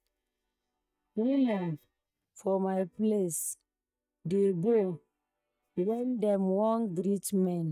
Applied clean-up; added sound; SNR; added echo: neural mask model DeepFilterNet 3.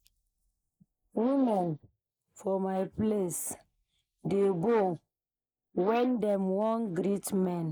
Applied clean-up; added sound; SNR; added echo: neural mask model Resemble Enhance denoiser.